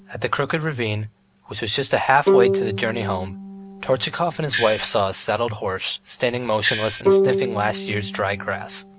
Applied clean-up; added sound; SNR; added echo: none; Bowed string instrument + Gong; 2 dB; none.